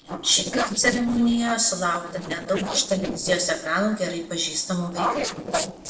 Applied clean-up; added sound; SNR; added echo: neural separator model SepFormer DNS4.